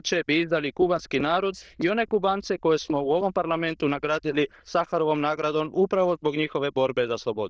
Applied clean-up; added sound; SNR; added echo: neural diffusion model UNIVERSE++.